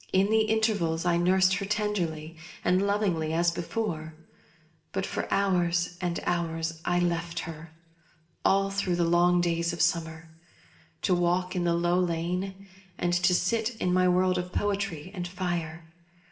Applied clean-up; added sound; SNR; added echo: none; none; none; reverberation time 0.6 s.